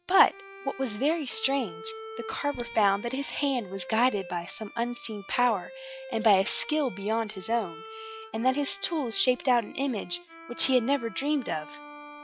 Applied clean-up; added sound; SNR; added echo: classical method log-MMSE.